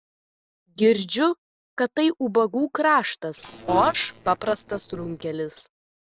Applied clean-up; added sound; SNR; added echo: neural separator model SepFormer DNS4.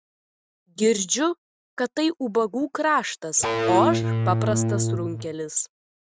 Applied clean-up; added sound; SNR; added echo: neural mask model RNNoise.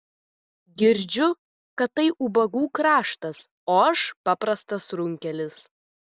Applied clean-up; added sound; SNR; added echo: none; none; none; none.